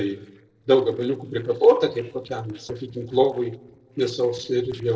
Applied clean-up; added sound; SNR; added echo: neural separator model SepFormer DNS4.